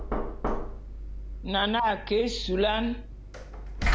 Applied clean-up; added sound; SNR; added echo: none; Knock; 2 dB; none.